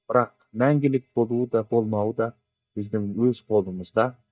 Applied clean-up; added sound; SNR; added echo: neural mask model DeepFilterNet 3.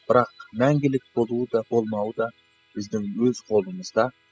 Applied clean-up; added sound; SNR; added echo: classical method spectral subtraction.